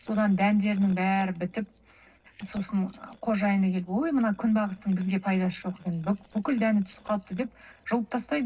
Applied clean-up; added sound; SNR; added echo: neural separator model SepFormer DNS4.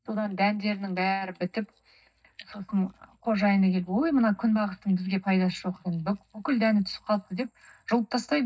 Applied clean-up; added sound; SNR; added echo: neural mask model DeepFilterNet 3.